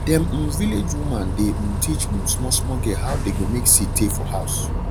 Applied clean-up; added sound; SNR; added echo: none; Bus; 0 dB; none.